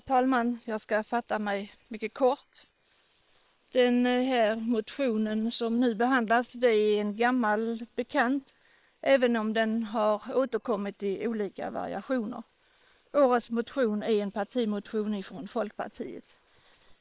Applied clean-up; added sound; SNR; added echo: neural separator model SepFormer WHAM!.